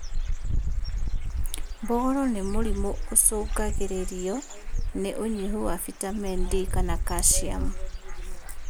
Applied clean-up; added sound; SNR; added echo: none; Bird / Dog; -2 dB; none.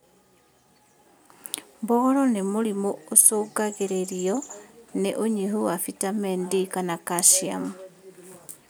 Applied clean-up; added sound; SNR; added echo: none; none; none; none.